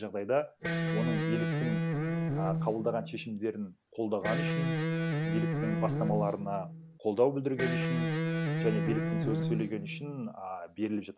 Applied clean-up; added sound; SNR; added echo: none; Electric guitar; -3 dB; none.